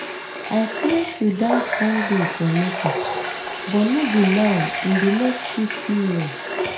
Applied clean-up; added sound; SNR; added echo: none; Water tap, faucet; 5 dB; reverberation time 0.5 s.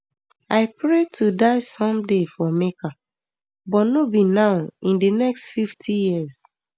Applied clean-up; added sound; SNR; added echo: none; none; none; none.